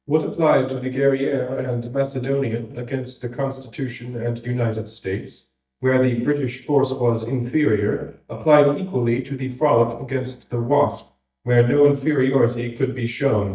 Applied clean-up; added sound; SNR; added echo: neural mask model DeepFilterNet 3.